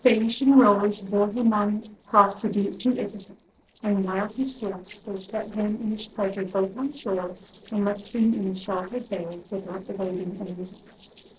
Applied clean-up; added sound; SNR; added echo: neural separator model SepFormer DNS4.